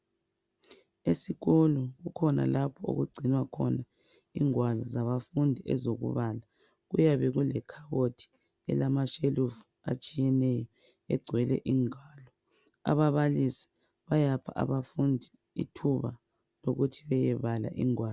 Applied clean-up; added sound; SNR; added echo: none; none; none; none.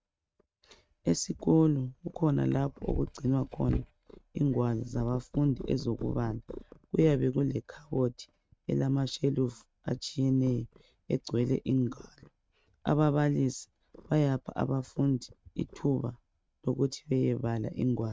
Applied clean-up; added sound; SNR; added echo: neural mask model RNNoise.